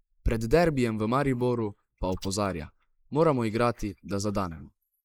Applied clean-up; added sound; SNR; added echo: neural mask model Resemble Enhance denoiser.